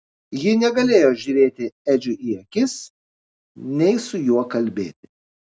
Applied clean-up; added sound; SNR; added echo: none; none; none; none.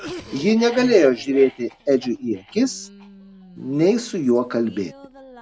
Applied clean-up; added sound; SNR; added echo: none; Cough; 19 dB; none.